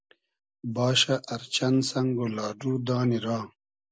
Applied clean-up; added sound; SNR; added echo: none; none; none; none.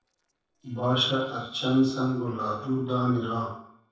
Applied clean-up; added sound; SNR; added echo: neural separator model SepFormer DNS4.